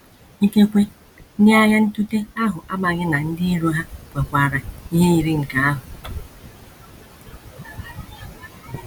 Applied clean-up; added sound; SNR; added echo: none; none; none; none.